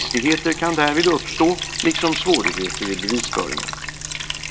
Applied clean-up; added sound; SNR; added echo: none; Liquid; 6 dB; none.